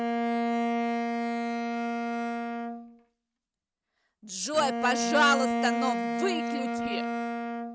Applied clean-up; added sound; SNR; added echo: neural mask model RNNoise.